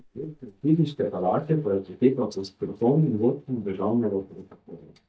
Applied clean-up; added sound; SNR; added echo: neural mask model DeepFilterNet 3.